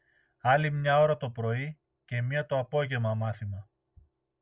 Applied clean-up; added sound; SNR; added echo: none; none; none; none.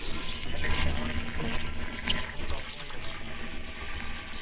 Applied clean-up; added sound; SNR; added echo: neural separator model SepFormer WHAMR!.